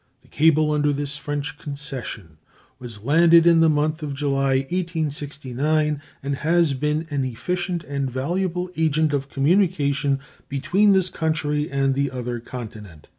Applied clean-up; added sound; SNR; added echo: none; none; none; none.